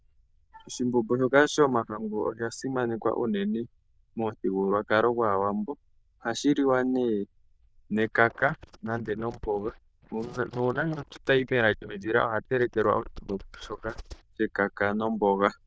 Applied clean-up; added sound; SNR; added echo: neural diffusion model UNIVERSE++.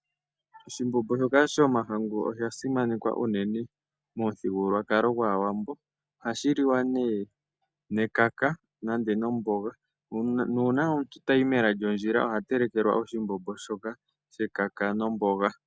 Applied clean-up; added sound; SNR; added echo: none; none; none; none.